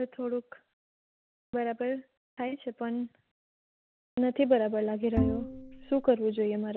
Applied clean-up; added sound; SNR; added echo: none; Bowed string instrument; 1 dB; none.